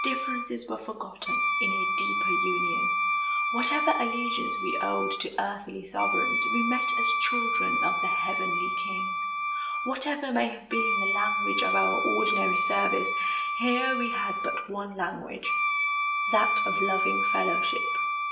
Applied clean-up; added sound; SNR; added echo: none; Wind instrument, woodwind instrument; -4 dB; reverberation time 0.6 s.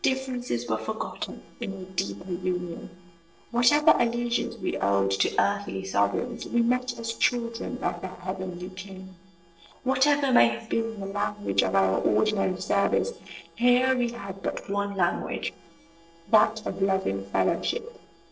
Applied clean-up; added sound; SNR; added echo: neural separator model SepFormer DNS4.